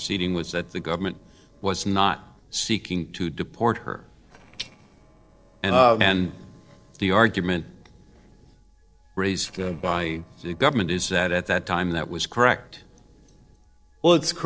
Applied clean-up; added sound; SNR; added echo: neural separator model SepFormer DNS4.